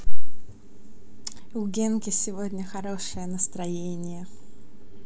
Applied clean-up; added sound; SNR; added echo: none; none; none; none.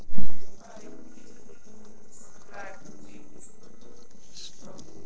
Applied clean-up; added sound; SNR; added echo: neural separator model SepFormer DNS4.